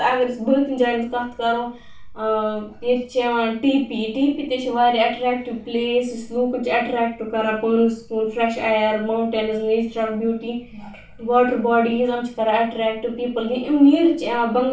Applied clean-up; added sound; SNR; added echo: none; none; none; reverberation time 0.4 s.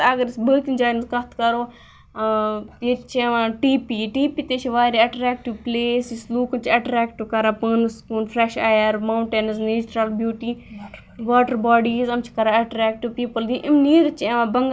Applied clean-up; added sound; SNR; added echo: none; none; none; none.